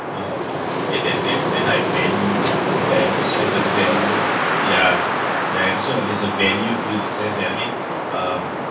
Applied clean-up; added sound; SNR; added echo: none; Wind; -3 dB; reverberation time 0.3 s.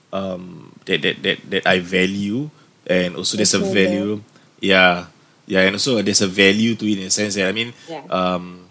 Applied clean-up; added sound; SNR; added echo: none; none; none; none.